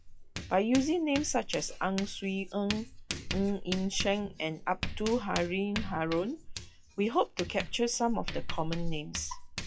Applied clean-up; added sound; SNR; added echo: classical method log-MMSE.